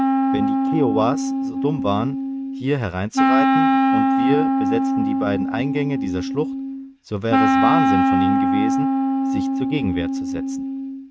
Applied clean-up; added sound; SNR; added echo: neural mask model RNNoise.